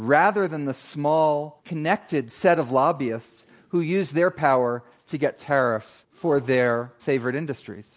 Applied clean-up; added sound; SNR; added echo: none; none; none; none.